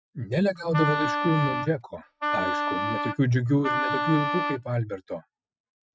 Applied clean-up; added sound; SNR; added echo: neural mask model RNNoise.